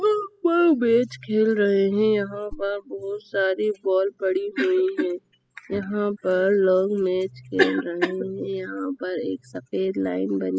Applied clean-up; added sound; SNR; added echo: classical method spectral subtraction.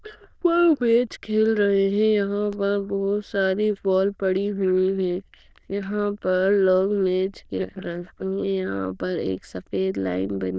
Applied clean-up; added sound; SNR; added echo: neural diffusion model UNIVERSE++.